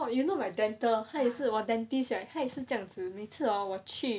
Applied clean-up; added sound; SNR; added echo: none; none; none; none.